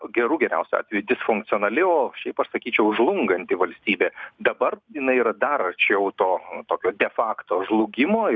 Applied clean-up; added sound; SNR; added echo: none; none; none; none.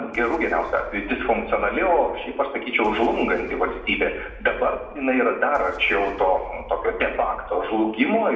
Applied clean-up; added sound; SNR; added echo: none; Boom; 19 dB; reverberation time 0.8 s.